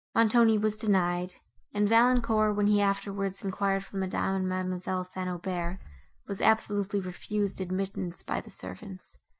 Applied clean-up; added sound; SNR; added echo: neural mask model DeepFilterNet 3.